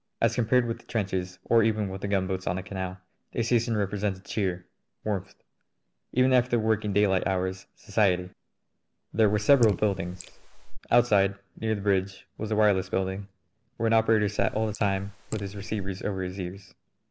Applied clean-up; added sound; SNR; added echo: neural mask model Resemble Enhance denoiser.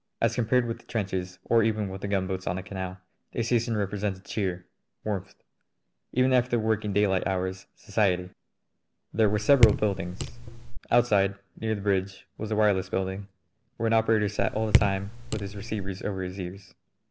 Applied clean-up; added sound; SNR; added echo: none; Raindrop / Drip; 0 dB; none.